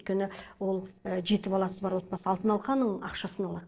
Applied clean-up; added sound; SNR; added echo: neural separator model SepFormer DNS4.